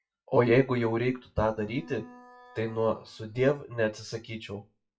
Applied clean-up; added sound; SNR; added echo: classical method WPE with log-MMSE.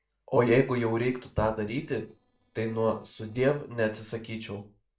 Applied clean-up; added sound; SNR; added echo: neural separator model SepFormer DNS4.